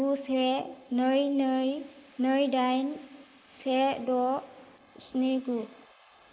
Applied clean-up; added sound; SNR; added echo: neural mask model Resemble Enhance denoiser.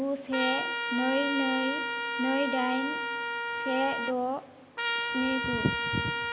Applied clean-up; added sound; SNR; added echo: none; Trumpet; 1 dB; none.